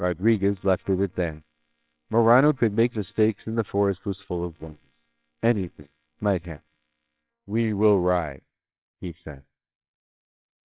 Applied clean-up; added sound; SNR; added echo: neural separator model SepFormer WHAMR!.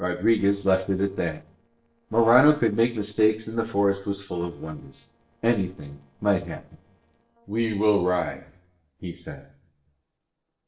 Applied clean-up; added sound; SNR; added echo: neural separator model SepFormer DNS4.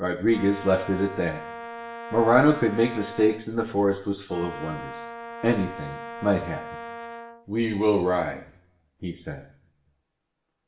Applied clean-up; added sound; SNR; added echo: none; Brass instrument; 12 dB; reverberation time 0.6 s.